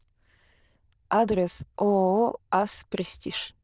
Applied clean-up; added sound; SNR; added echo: neural diffusion model UNIVERSE++.